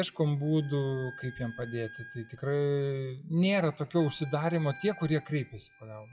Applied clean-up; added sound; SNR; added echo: classical method WPE with log-MMSE.